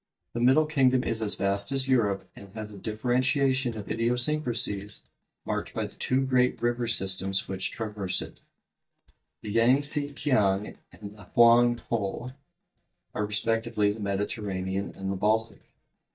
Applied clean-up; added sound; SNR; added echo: neural mask model DeepFilterNet 3.